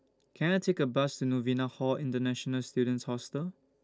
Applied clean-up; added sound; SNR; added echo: none; none; none; none.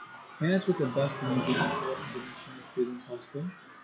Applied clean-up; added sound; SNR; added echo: classical method log-MMSE.